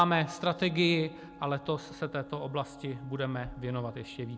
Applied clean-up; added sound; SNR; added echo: none; Wind instrument, woodwind instrument; 19 dB; none.